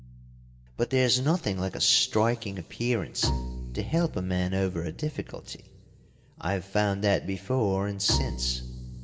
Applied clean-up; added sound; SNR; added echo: none; Bowed string instrument; 10 dB; reverberation time 2.4 s.